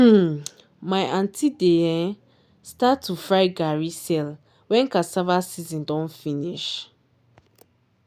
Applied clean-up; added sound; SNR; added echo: none; none; none; none.